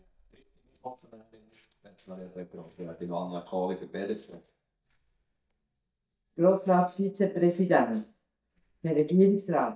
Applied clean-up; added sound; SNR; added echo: neural mask model DeepFilterNet 3.